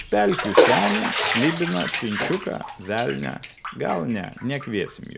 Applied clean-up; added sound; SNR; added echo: none; Bathtub (filling or washing); 0 dB; none.